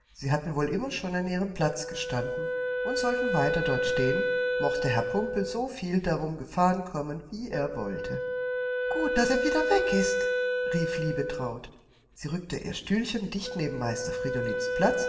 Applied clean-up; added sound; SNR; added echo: none; Wind instrument, woodwind instrument; 1 dB; reverberation time 0.9 s.